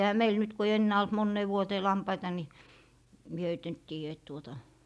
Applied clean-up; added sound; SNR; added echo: none; none; none; none.